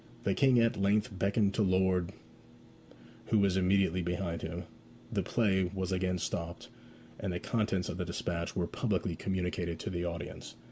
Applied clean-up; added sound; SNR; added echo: none; none; none; none.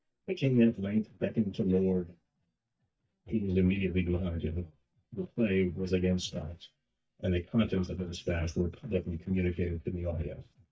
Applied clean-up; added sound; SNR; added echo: neural mask model DeepFilterNet 3.